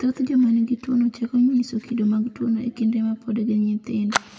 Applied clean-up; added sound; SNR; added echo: none; Fire; 16 dB; reverberation time 1.0 s.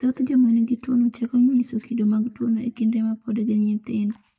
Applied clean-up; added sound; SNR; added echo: neural mask model DeepFilterNet 3.